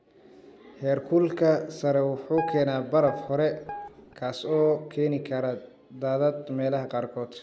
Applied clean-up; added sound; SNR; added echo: none; Guitar; 10 dB; none.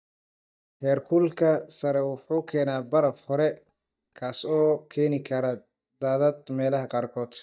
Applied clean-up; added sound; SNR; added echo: neural mask model DeepFilterNet 3.